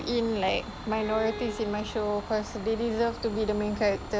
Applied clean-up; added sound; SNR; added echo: none; Bowed string instrument + Domestic sounds, home sounds; 14 dB; none.